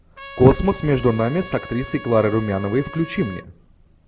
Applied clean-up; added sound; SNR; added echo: none; Trumpet; 17 dB; none.